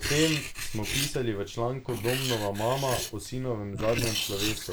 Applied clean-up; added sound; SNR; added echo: neural mask model Resemble Enhance denoiser.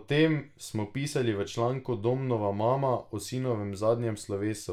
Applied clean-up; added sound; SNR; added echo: none; none; none; none.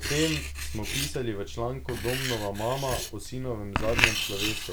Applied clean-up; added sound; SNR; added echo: none; Writing; 0 dB; none.